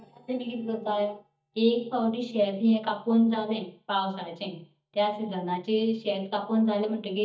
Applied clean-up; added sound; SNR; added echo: neural mask model DeepFilterNet 3.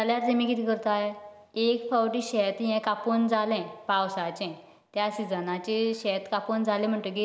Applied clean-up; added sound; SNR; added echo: none; none; none; none.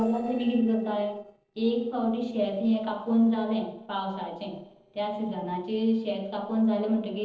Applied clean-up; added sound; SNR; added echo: neural separator model SepFormer DNS4.